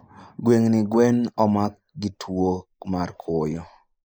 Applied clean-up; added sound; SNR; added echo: neural mask model Resemble Enhance denoiser.